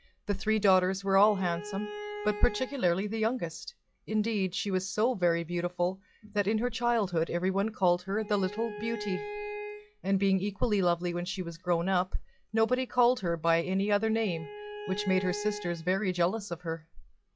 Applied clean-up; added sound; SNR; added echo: classical method log-MMSE.